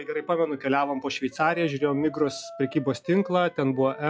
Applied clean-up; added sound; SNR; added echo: classical method log-MMSE.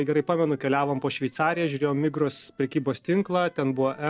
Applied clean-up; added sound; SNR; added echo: neural separator model SepFormer DNS4.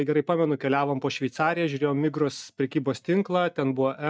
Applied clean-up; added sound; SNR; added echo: neural mask model DeepFilterNet 3.